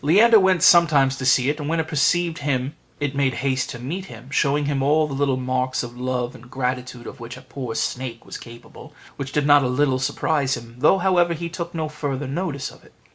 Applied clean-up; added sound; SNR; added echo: none; none; none; none.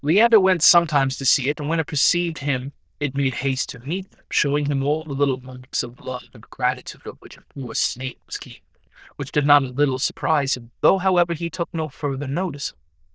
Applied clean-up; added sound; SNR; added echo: neural diffusion model UNIVERSE++.